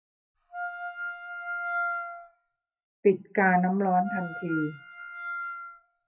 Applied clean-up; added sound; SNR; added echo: classical method WPE with log-MMSE.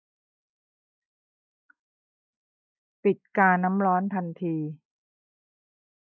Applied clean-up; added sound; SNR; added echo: none; none; none; none.